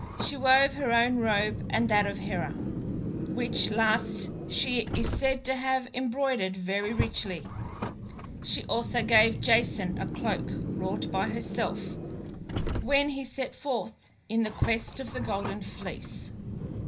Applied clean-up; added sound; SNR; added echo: none; Car; 5 dB; reverberation time 0.5 s.